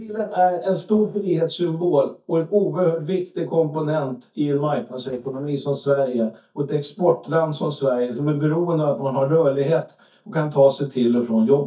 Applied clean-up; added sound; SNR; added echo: neural mask model DeepFilterNet 3.